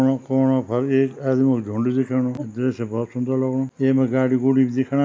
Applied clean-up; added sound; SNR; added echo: none; none; none; none.